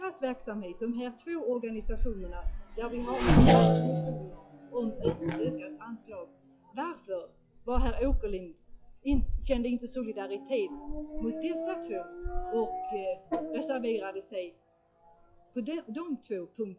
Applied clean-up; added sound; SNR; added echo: classical method log-MMSE.